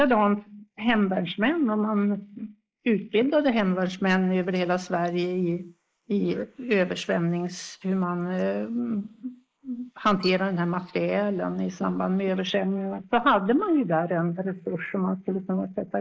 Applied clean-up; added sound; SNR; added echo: neural mask model Resemble Enhance denoiser.